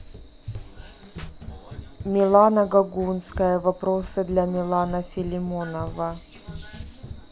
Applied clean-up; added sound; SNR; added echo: none; Run; 14 dB; none.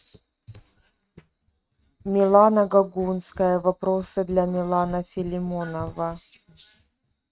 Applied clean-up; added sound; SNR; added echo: neural mask model RNNoise.